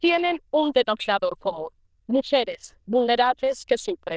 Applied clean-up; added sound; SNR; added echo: neural diffusion model UNIVERSE++.